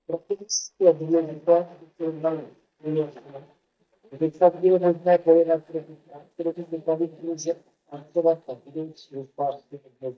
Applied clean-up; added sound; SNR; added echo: neural mask model DeepFilterNet 3.